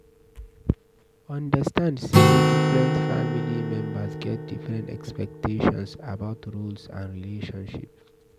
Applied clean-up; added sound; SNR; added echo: none; Acoustic guitar; -2 dB; none.